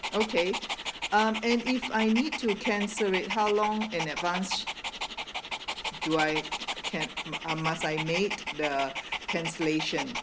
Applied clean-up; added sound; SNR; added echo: none; Dog; 5 dB; none.